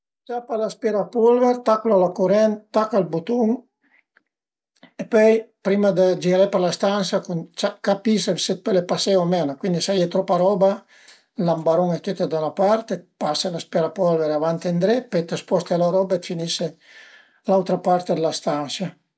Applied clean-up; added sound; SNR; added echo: none; none; none; none.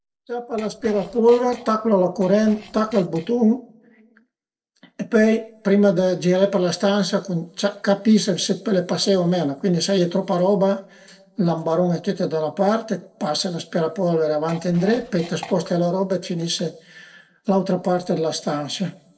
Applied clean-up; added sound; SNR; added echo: neural separator model SepFormer DNS4.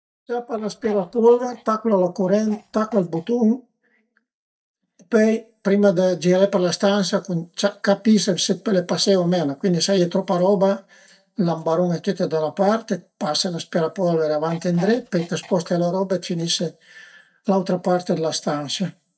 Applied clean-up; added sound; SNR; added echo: neural mask model DeepFilterNet 3.